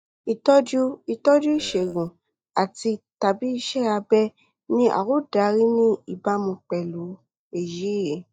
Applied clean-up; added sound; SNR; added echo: neural mask model DeepFilterNet 3.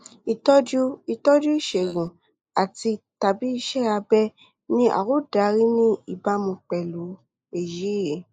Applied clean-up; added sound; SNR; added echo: neural mask model Resemble Enhance denoiser.